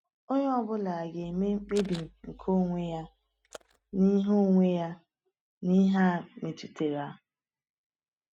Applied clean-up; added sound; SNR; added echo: neural mask model RNNoise.